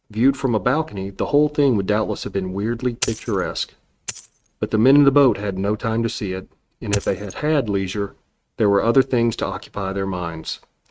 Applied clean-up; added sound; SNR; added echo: neural mask model RNNoise.